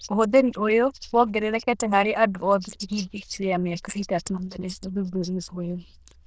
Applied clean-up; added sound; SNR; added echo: neural diffusion model UNIVERSE++.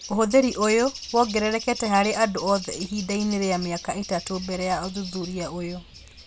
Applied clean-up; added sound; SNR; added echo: none; Bird; 14 dB; none.